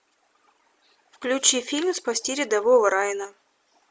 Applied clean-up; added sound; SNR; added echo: none; none; none; none.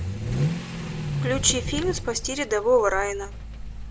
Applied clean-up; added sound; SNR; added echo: none; Accelerating, revving, vroom / Vehicle; 3 dB; none.